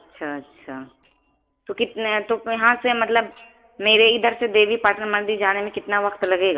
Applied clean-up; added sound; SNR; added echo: neural separator model SepFormer DNS4.